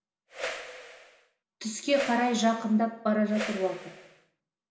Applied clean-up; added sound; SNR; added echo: none; Whoosh, swoosh, swish; 11 dB; reverberation time 0.8 s.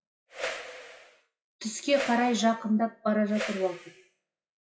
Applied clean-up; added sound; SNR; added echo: classical method WPE with log-MMSE.